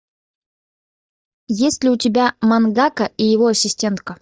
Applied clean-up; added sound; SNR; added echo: neural mask model DeepFilterNet 3.